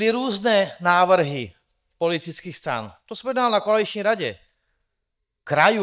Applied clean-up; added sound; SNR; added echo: neural mask model DeepFilterNet 3.